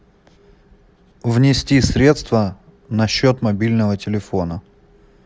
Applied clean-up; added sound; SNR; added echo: none; none; none; none.